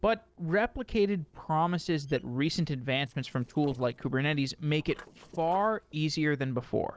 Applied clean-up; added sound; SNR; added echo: neural separator model SepFormer DNS4.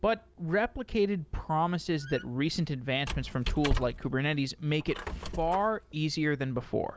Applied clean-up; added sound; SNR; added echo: none; Squeak; 9 dB; none.